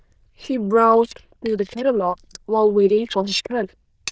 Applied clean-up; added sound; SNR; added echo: neural diffusion model UNIVERSE++.